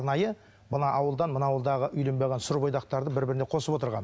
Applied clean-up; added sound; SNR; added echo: none; none; none; none.